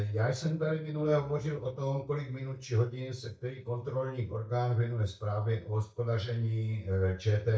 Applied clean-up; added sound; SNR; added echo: neural mask model DeepFilterNet 3.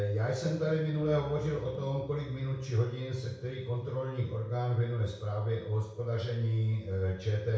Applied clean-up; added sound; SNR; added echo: none; Piano; 17 dB; reverberation time 0.6 s.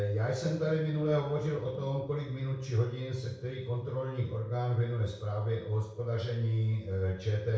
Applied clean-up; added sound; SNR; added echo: neural separator model SepFormer DNS4.